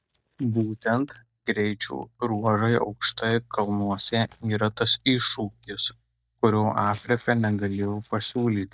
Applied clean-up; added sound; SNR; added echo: neural mask model DeepFilterNet 3.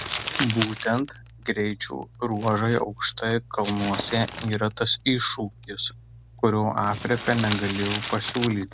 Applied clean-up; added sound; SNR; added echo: none; Crumpling, crinkling; 9 dB; none.